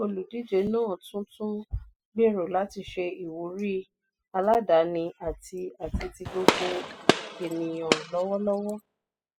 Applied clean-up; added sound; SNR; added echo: classical method spectral subtraction.